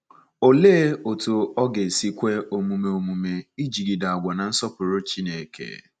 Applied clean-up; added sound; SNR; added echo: none; none; none; none.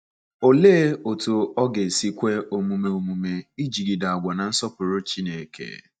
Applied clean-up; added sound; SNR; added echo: neural mask model DeepFilterNet 3.